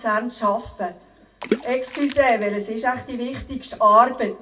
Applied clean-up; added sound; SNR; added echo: none; Water / Splash, splatter; 11 dB; reverberation time 0.2 s.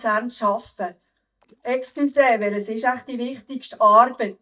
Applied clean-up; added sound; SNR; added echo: neural mask model DeepFilterNet 3.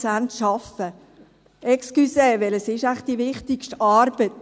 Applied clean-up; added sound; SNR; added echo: none; none; none; none.